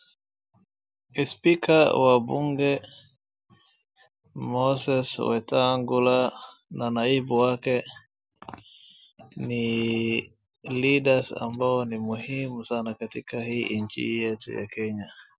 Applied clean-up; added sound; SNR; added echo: none; none; none; none.